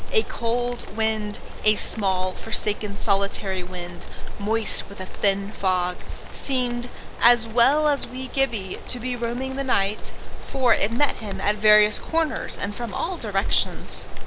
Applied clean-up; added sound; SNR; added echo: none; Insect; -2 dB; none.